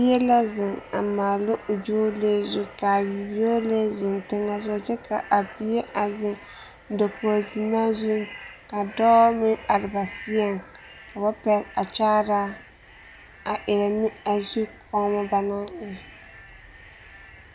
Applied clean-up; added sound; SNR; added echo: none; none; none; none.